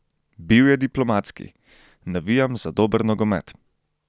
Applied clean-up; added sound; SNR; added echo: none; none; none; none.